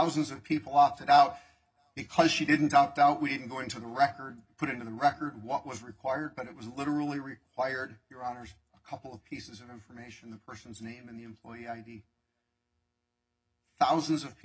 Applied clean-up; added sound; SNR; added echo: none; none; none; reverberation time 0.3 s.